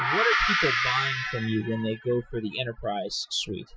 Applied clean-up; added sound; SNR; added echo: classical method Wiener filter.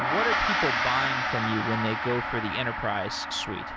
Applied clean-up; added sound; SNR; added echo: none; Gong; -2 dB; none.